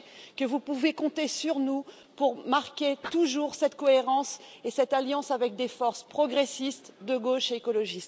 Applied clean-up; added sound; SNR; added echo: none; none; none; none.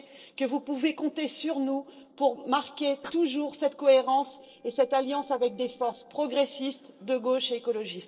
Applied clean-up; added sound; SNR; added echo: neural separator model SepFormer DNS4.